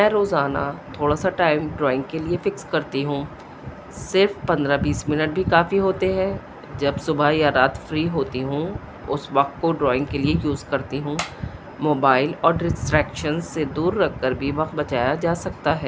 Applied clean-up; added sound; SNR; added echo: none; none; none; none.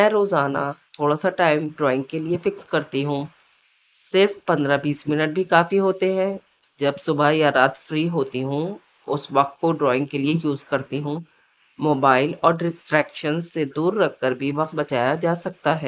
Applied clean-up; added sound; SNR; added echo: neural mask model Resemble Enhance denoiser.